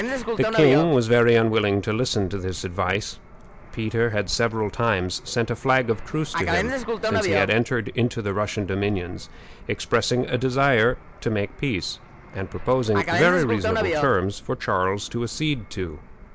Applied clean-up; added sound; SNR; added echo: none; Fixed-wing aircraft, airplane; 8 dB; none.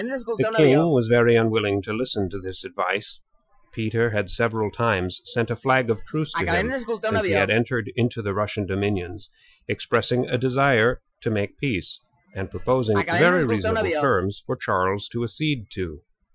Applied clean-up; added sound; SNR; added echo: classical method Wiener filter.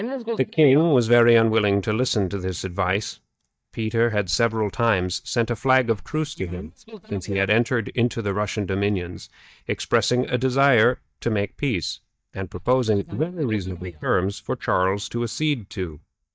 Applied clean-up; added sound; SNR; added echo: neural mask model DeepFilterNet 3.